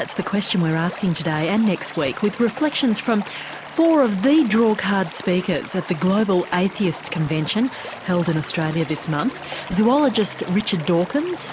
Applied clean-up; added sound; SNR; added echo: none; Stream / Liquid; 15 dB; none.